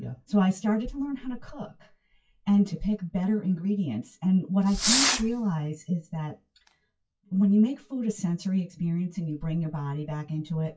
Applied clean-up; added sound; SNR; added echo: classical method WPE with log-MMSE.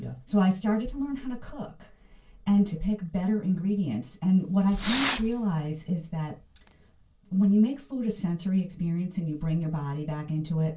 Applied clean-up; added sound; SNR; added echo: none; Fireworks; 4 dB; reverberation time 0.2 s.